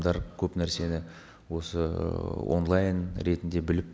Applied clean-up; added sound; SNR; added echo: none; none; none; none.